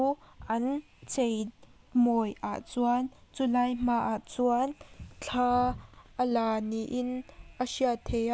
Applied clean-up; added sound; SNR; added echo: none; none; none; none.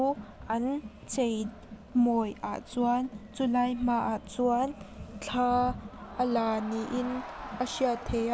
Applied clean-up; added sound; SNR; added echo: none; Crowd; 14 dB; none.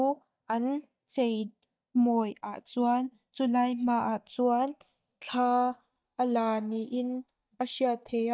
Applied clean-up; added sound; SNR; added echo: neural mask model DeepFilterNet 3.